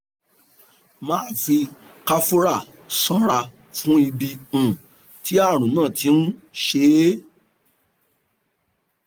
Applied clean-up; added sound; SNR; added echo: none; none; none; none.